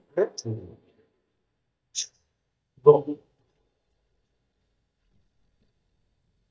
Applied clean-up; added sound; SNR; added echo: neural mask model DeepFilterNet 3.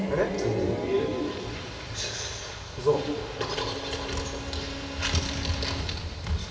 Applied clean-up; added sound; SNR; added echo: none; Bowed string instrument; 12 dB; reverberation time 2.5 s.